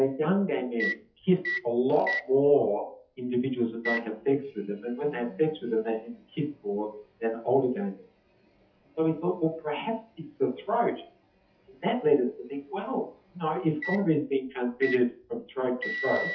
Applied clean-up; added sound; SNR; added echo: classical method WPE with log-MMSE.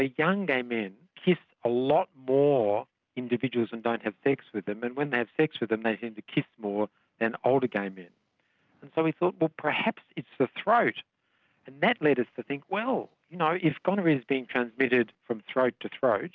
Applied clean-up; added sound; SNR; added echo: none; none; none; none.